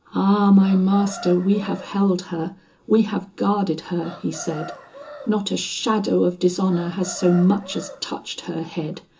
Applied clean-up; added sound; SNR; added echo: none; Chicken, rooster; 19 dB; reverberation time 0.2 s.